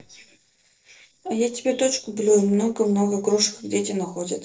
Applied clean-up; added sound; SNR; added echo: neural separator model SepFormer DNS4.